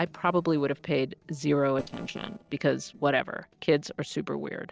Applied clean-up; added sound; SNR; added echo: neural separator model SepFormer DNS4.